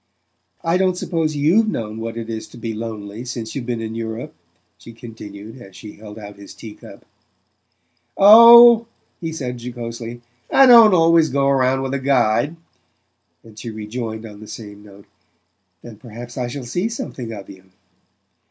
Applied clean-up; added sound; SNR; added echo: none; none; none; none.